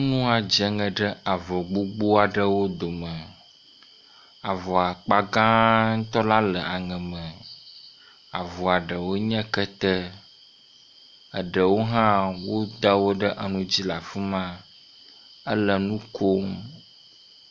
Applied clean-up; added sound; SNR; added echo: none; none; none; none.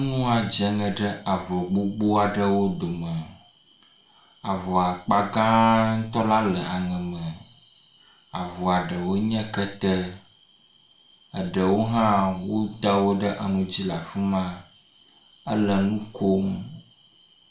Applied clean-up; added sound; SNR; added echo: none; none; none; reverberation time 0.4 s.